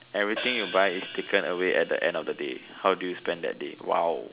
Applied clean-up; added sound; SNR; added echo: none; Hi-hat; 13 dB; none.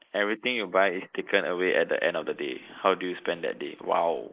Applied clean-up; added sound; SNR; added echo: neural mask model Resemble Enhance denoiser.